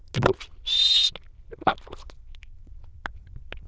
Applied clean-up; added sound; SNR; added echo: neural diffusion model UNIVERSE++.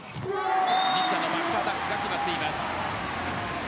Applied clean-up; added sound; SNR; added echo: none; none; none; none.